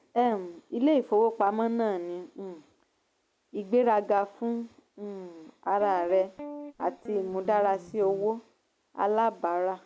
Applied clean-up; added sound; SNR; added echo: none; Guitar; 15 dB; none.